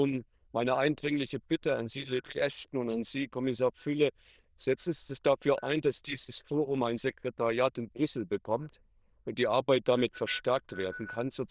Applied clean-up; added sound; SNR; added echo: neural diffusion model UNIVERSE++.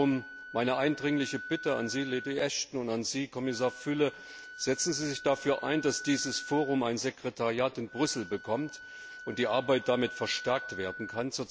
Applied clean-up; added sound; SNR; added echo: none; Wind instrument, woodwind instrument; 14 dB; none.